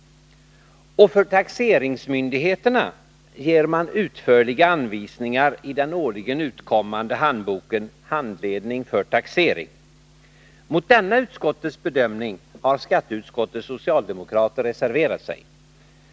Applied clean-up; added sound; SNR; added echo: none; none; none; none.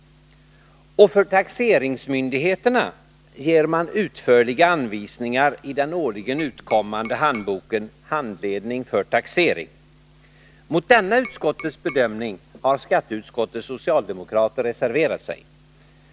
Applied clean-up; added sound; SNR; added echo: none; Tap; 16 dB; none.